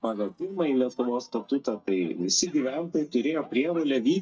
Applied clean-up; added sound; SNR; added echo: neural mask model DeepFilterNet 3.